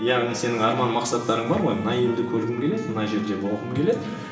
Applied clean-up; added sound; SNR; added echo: none; Trumpet; 17 dB; reverberation time 2.9 s.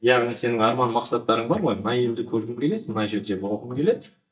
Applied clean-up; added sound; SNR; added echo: neural mask model DeepFilterNet 3.